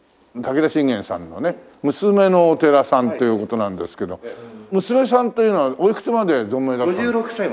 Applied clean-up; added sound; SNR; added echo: none; none; none; none.